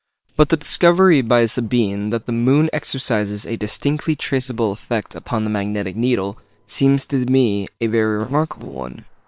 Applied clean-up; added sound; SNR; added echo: neural separator model SepFormer WHAM!.